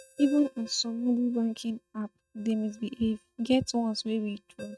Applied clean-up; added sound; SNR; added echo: neural mask model RNNoise.